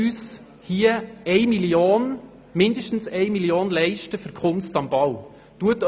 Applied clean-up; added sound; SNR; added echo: none; none; none; none.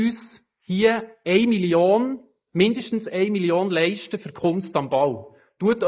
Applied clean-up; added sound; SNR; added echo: neural mask model Resemble Enhance denoiser.